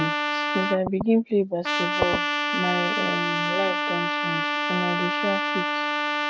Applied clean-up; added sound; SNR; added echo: none; Trumpet; -2 dB; none.